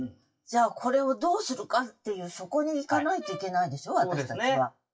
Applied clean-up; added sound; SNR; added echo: classical method WPE with log-MMSE.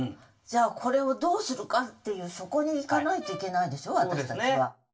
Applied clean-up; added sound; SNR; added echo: none; Brass instrument; 17 dB; reverberation time 0.2 s.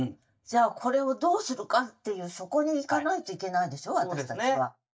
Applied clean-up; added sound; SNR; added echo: neural mask model DeepFilterNet 3.